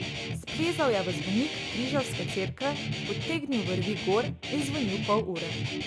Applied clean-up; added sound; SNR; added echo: none; Guitar; 3 dB; none.